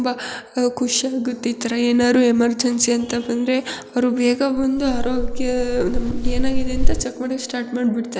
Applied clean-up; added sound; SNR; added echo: none; Wind; -2 dB; none.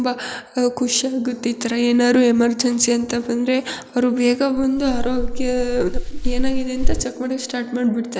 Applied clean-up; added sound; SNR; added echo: neural mask model Resemble Enhance denoiser.